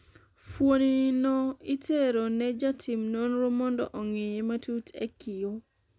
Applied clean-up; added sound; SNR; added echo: none; none; none; none.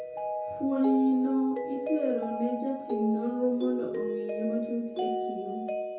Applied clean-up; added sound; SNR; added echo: none; Mallet percussion; 4 dB; reverberation time 0.5 s.